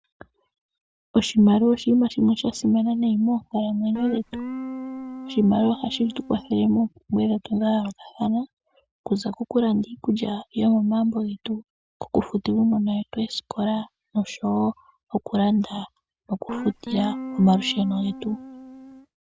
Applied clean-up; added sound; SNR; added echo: none; Guitar; 11 dB; none.